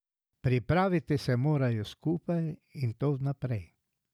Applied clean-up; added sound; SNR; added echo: none; none; none; none.